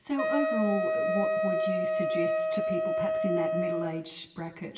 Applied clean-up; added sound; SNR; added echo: none; Wind instrument, woodwind instrument; -4 dB; reverberation time 1.4 s.